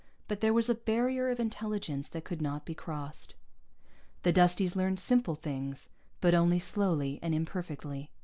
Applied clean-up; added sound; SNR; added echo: none; none; none; none.